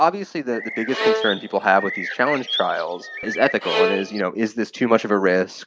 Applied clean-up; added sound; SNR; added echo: none; Bowed string instrument + Bird; 5 dB; none.